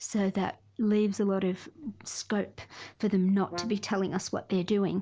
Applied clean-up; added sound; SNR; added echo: none; Brass instrument; 15 dB; none.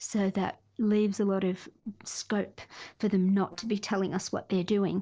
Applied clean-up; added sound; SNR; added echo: neural separator model SepFormer DNS4.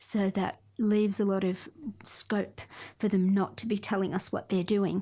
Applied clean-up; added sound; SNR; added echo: none; none; none; none.